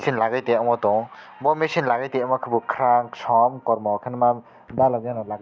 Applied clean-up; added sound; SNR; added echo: none; none; none; none.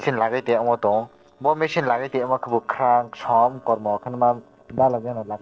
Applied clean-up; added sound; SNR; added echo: neural separator model SepFormer DNS4.